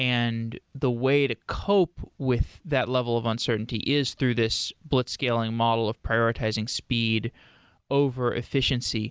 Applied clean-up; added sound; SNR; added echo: none; none; none; none.